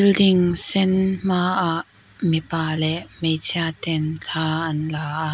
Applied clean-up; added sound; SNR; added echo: none; none; none; none.